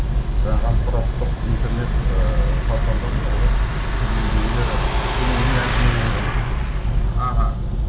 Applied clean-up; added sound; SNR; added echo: none; Truck; 10 dB; reverberation time 0.8 s.